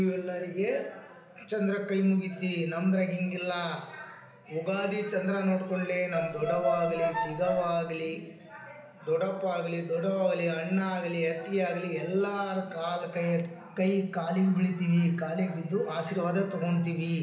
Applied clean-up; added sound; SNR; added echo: none; Bowed string instrument; 3 dB; reverberation time 0.9 s.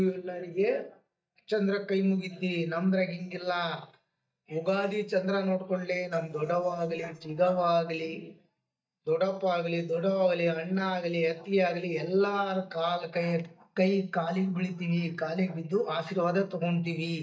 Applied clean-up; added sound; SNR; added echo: neural mask model DeepFilterNet 3.